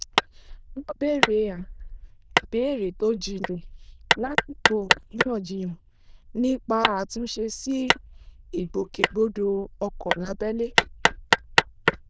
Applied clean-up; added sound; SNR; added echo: neural diffusion model UNIVERSE++.